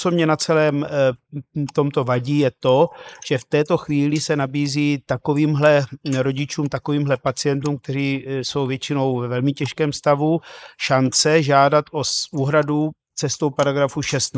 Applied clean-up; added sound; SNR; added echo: neural mask model Resemble Enhance denoiser.